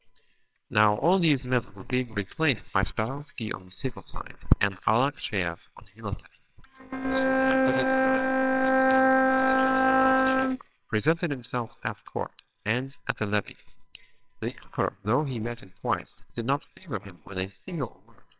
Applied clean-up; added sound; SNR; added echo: neural separator model SepFormer WHAMR!.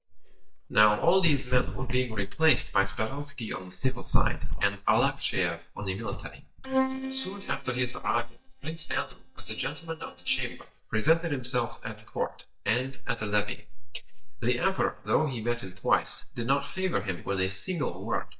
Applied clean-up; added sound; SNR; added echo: neural mask model DeepFilterNet 3.